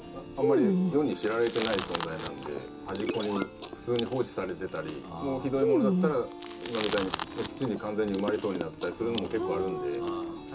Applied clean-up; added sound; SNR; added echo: none; Chewing, mastication; 2 dB; reverberation time 0.2 s.